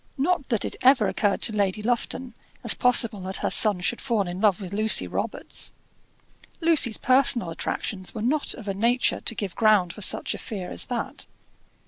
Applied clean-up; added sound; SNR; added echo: none; none; none; none.